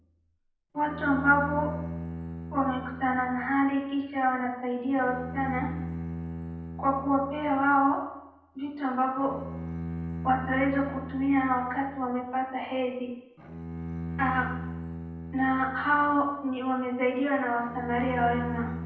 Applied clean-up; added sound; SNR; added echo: none; Bowed string instrument; 10 dB; reverberation time 0.9 s.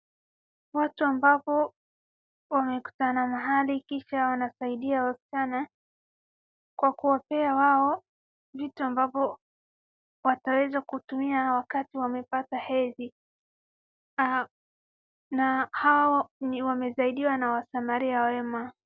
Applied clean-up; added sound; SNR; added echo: none; none; none; none.